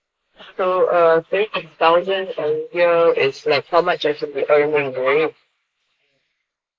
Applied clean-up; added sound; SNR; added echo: neural mask model Resemble Enhance denoiser.